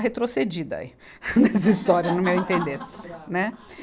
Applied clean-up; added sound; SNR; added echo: none; none; none; none.